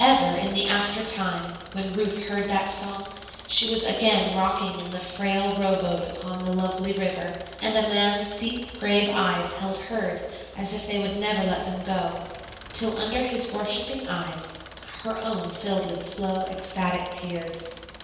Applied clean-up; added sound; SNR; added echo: none; Engine; 18 dB; reverberation time 1.2 s.